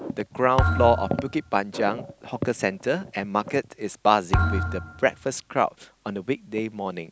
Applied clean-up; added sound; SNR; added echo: none; Thump, thud; 2 dB; none.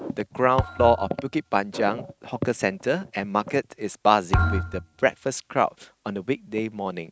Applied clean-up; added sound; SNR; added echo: neural mask model RNNoise.